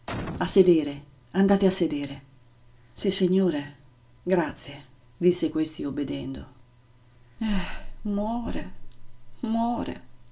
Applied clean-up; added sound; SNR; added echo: none; Boom; 10 dB; reverberation time 0.2 s.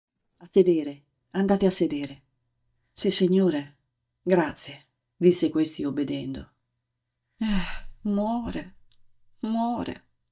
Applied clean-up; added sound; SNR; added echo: neural mask model DeepFilterNet 3.